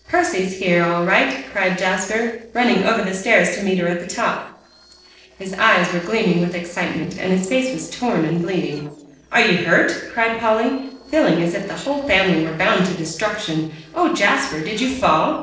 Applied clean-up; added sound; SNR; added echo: neural separator model SepFormer DNS4.